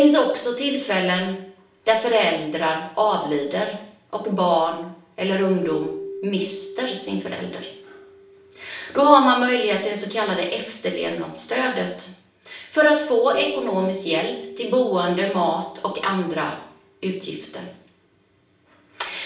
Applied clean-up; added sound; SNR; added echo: none; Keyboard (musical); 18 dB; reverberation time 0.5 s.